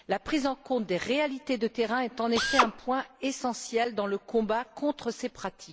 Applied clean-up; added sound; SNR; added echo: none; Drill; -1 dB; none.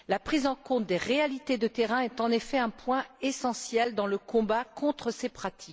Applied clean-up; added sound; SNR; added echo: none; none; none; none.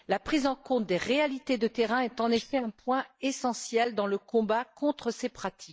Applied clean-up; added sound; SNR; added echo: neural mask model DeepFilterNet 3.